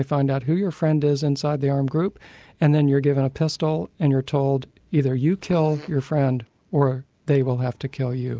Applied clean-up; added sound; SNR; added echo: neural mask model Resemble Enhance denoiser.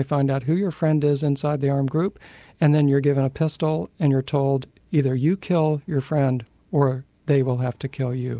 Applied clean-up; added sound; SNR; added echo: none; none; none; none.